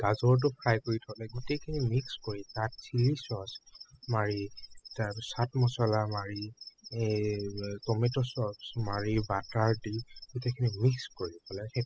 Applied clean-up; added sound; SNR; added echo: classical method spectral subtraction.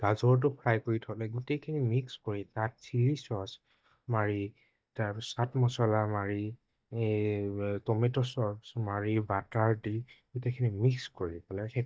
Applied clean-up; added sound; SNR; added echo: neural mask model DeepFilterNet 3.